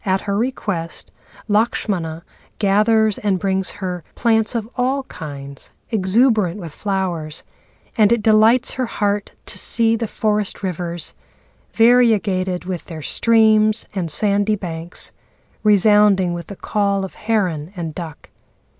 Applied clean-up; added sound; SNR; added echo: none; none; none; none.